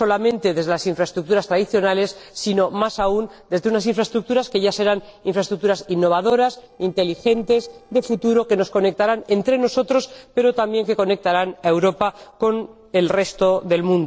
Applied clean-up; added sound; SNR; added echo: neural separator model SepFormer DNS4.